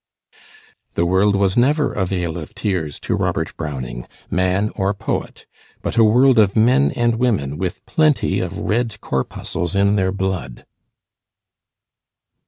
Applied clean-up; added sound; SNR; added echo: none; none; none; none.